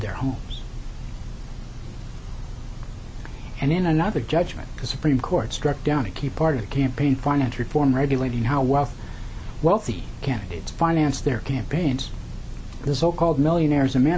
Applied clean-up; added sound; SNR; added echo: none; none; none; none.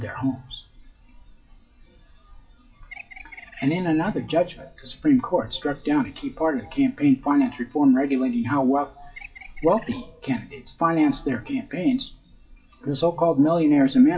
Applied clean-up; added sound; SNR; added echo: classical method WPE with log-MMSE.